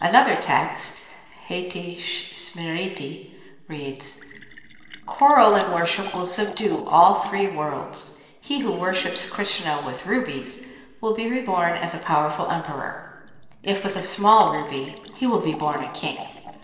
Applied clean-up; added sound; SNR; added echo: neural separator model SepFormer DNS4.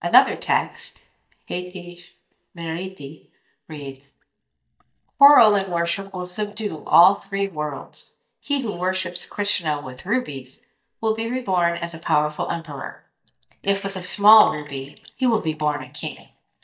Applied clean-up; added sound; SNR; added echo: neural mask model DeepFilterNet 3.